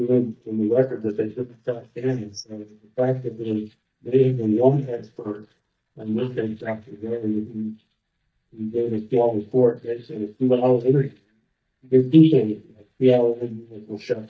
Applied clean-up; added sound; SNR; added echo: neural mask model DeepFilterNet 3.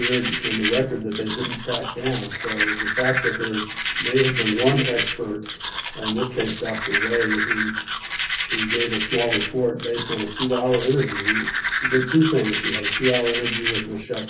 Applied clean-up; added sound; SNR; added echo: none; Domestic sounds, home sounds; 1 dB; reverberation time 0.3 s.